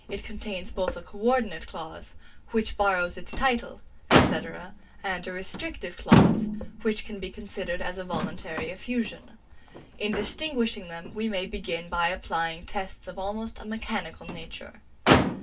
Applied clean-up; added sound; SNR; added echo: none; Motor vehicle (road); -1 dB; reverberation time 0.1 s.